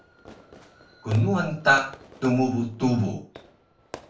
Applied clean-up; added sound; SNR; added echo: none; Fireworks; 20 dB; reverberation time 0.3 s.